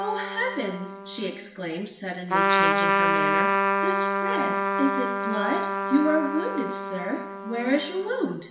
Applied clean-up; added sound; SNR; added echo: none; Trumpet; -2 dB; reverberation time 0.8 s.